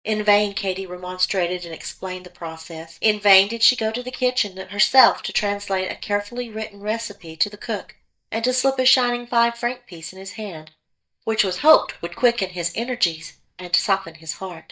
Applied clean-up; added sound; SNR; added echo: neural mask model DeepFilterNet 3.